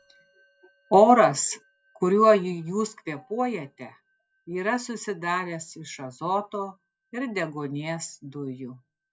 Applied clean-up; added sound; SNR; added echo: classical method log-MMSE.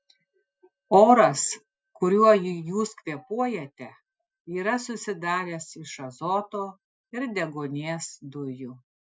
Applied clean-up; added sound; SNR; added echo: classical method Wiener filter.